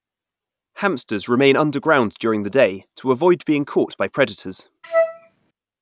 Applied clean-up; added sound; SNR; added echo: none; Wind instrument, woodwind instrument; 2 dB; none.